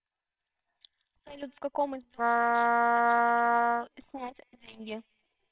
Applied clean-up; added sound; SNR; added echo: neural separator model SepFormer WHAMR!.